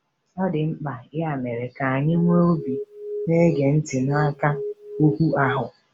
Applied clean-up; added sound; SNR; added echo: none; Alarm; 9 dB; none.